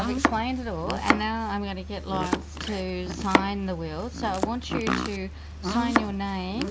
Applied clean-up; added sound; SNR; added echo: none; Domestic sounds, home sounds; 0 dB; none.